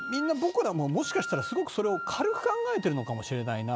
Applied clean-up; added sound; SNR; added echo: none; Wind instrument, woodwind instrument; 11 dB; none.